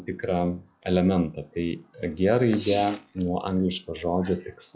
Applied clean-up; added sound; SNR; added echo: classical method log-MMSE.